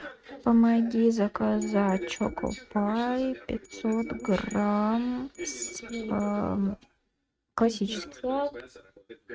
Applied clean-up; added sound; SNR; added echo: neural mask model RNNoise.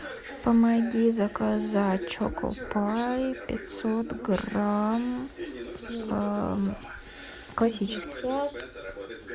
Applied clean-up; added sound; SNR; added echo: none; none; none; none.